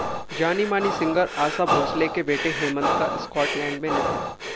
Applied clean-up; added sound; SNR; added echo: none; Breathing; 2 dB; none.